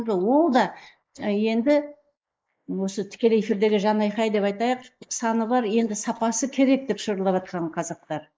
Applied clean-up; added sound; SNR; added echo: neural mask model Resemble Enhance denoiser.